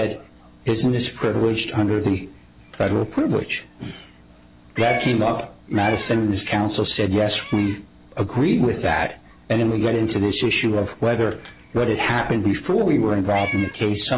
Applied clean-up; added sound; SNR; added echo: none; Meow; 18 dB; none.